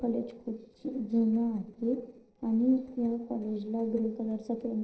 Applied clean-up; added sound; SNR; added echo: neural separator model SepFormer DNS4.